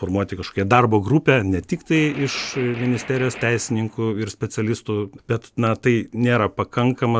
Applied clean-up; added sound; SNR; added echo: none; Gunshot, gunfire; 16 dB; none.